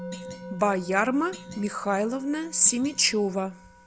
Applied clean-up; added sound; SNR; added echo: none; Musical instrument + Thump, thud; 16 dB; none.